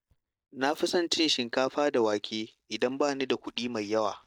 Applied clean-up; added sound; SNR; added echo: neural mask model DeepFilterNet 3.